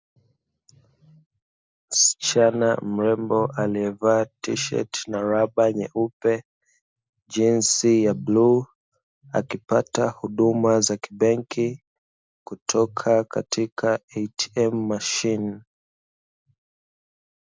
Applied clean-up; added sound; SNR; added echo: none; none; none; none.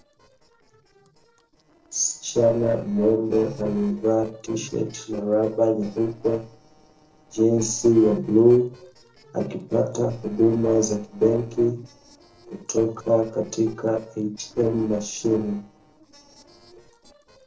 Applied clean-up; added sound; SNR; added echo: neural separator model SepFormer DNS4.